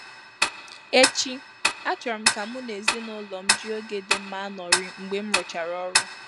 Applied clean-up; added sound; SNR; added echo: none; Tick-tock; -2 dB; none.